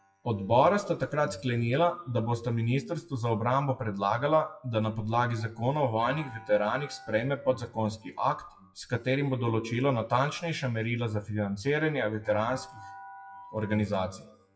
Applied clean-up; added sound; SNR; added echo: classical method WPE with log-MMSE.